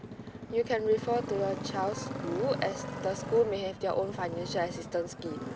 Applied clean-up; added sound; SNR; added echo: none; Motorcycle; 7 dB; none.